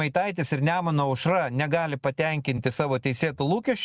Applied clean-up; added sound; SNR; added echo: none; none; none; none.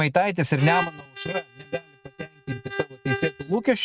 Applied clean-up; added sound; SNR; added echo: neural mask model RNNoise.